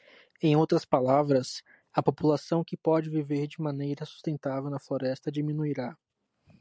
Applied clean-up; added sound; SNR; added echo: none; none; none; none.